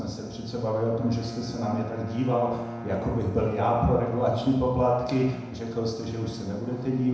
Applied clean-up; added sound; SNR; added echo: none; Bowed string instrument; 12 dB; reverberation time 1.0 s.